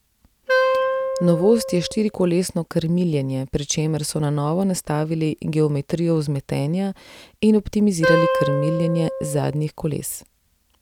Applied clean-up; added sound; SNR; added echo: none; Wind instrument, woodwind instrument; 2 dB; none.